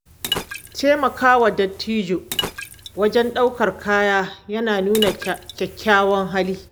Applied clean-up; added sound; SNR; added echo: none; Liquid; 12 dB; none.